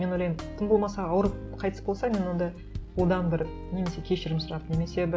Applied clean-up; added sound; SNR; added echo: none; none; none; none.